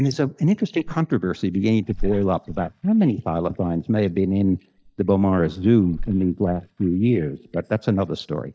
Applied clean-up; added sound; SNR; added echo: neural mask model DeepFilterNet 3.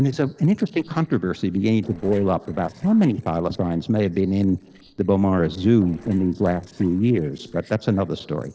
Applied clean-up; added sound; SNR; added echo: neural separator model SepFormer DNS4.